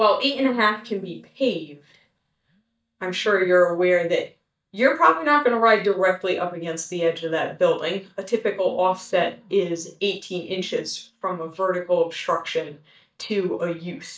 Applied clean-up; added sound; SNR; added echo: neural mask model DeepFilterNet 3.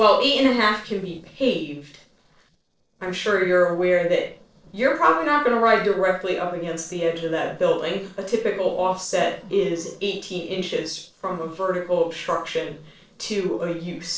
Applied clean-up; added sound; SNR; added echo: neural separator model SepFormer DNS4.